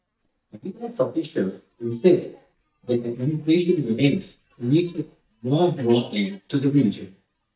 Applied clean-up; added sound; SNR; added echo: neural mask model DeepFilterNet 3.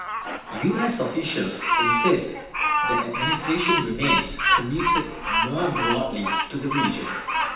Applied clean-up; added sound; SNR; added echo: none; Bird vocalization, bird call, bird song; -2 dB; reverberation time 0.9 s.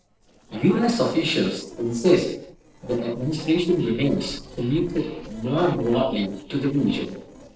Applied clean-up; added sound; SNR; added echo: neural separator model SepFormer DNS4.